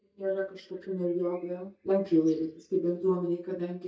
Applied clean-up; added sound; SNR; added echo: neural mask model DeepFilterNet 3.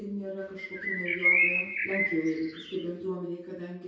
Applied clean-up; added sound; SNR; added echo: none; Bird; -5 dB; reverberation time 0.6 s.